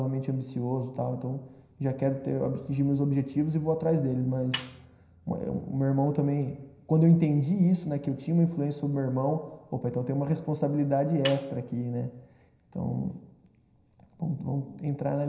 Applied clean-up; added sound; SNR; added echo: none; Snare drum; 12 dB; reverberation time 0.9 s.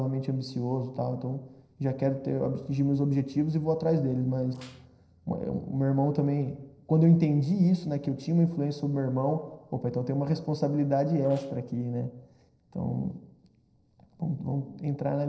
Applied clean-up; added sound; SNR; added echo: neural separator model SepFormer DNS4.